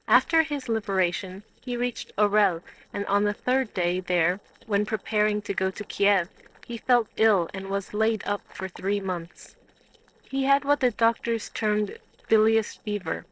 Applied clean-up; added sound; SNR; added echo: neural separator model SepFormer DNS4.